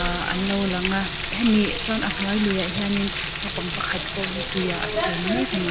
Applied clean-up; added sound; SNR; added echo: none; Bird + Frying (food); -4 dB; none.